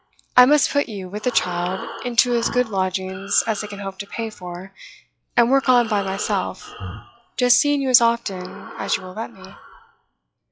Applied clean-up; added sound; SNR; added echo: classical method log-MMSE.